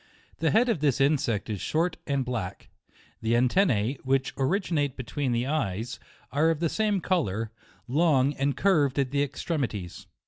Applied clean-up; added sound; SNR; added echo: none; none; none; none.